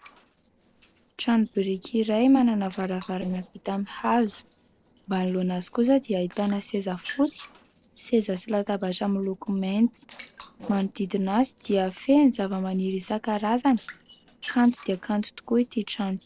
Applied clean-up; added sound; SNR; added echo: neural separator model SepFormer DNS4.